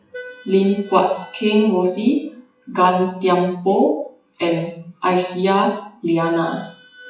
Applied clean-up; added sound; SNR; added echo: classical method WPE with log-MMSE.